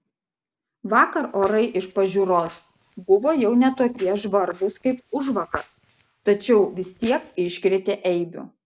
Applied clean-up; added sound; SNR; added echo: neural mask model Resemble Enhance denoiser.